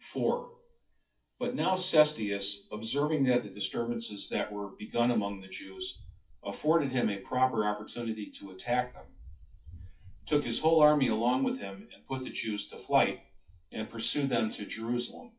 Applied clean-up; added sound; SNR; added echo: classical method WPE with log-MMSE.